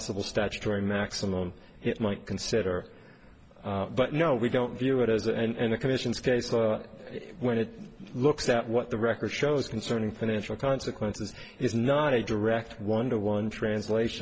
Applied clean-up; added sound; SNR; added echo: none; none; none; none.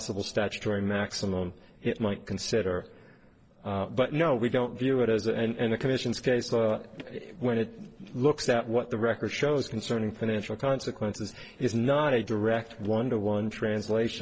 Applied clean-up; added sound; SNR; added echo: neural separator model SepFormer DNS4.